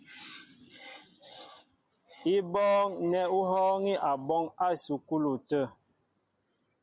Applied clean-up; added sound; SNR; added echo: none; none; none; none.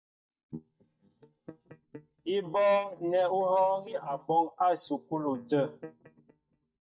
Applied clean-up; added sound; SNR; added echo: neural mask model DeepFilterNet 3.